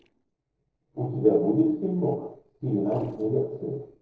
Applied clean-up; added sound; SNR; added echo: neural separator model SepFormer DNS4.